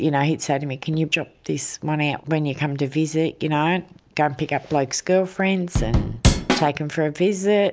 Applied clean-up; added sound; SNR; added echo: none; Drum / Drum kit; -3 dB; none.